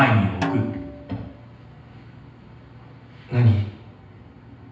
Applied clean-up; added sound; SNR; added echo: none; Snare drum; 9 dB; reverberation time 0.9 s.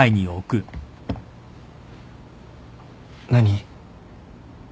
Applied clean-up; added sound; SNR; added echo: none; none; none; none.